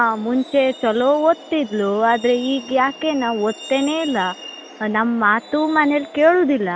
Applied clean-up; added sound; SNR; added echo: none; Truck; 18 dB; none.